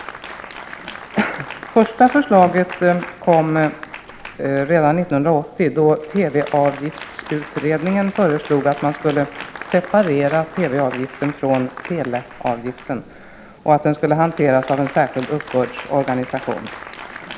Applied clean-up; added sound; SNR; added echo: none; Applause; 16 dB; none.